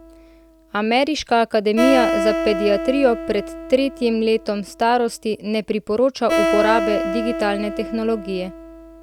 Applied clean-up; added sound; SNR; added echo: none; Acoustic guitar; 5 dB; none.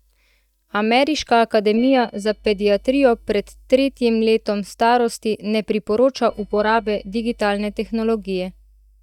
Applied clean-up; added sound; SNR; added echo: neural mask model DeepFilterNet 3.